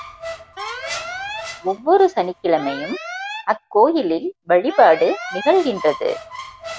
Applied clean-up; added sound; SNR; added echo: none; Squeak + Alarm; 13 dB; none.